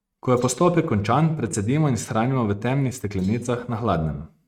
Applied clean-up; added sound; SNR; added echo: neural mask model RNNoise.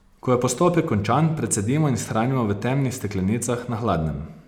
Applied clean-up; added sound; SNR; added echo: none; none; none; none.